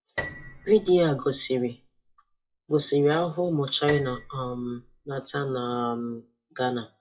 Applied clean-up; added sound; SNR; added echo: classical method WPE with log-MMSE.